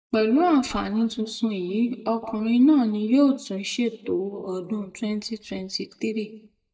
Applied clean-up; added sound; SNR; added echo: neural mask model DeepFilterNet 3.